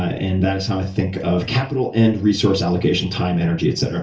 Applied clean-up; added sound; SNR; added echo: none; none; none; reverberation time 0.3 s.